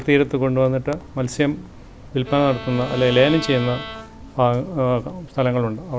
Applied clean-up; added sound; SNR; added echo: none; Bowed string instrument; 14 dB; none.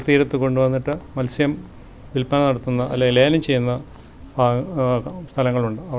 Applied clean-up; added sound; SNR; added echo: none; none; none; none.